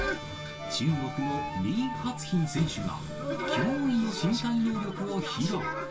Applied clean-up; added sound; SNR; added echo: none; Wind instrument, woodwind instrument; 12 dB; reverberation time 0.2 s.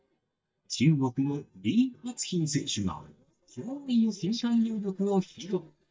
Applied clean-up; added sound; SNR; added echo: neural mask model DeepFilterNet 3.